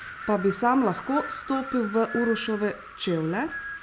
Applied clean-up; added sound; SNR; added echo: none; Wind; 10 dB; none.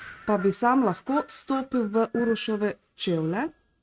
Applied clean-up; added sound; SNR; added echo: neural mask model RNNoise.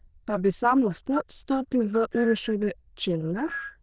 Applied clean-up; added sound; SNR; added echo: neural diffusion model UNIVERSE++.